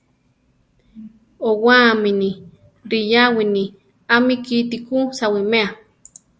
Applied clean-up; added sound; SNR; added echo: none; none; none; none.